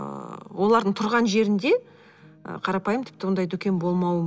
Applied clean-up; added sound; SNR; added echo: none; none; none; none.